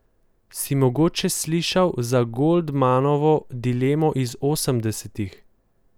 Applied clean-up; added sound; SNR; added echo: none; none; none; none.